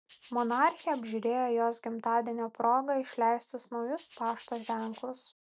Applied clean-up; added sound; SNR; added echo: none; Rattle (instrument); 9 dB; none.